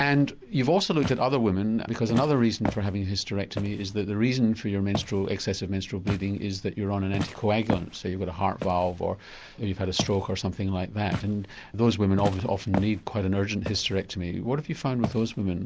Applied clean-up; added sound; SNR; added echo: none; Walk, footsteps; 11 dB; none.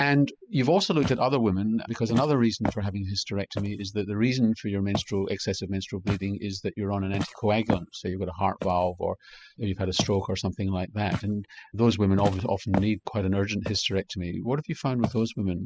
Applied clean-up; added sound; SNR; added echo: classical method spectral subtraction.